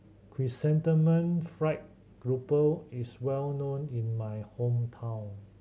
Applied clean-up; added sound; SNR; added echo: none; none; none; none.